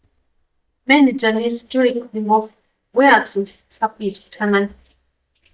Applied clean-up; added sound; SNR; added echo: neural mask model DeepFilterNet 3.